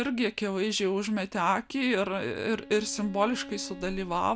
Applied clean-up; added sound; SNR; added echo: none; Bowed string instrument; 20 dB; none.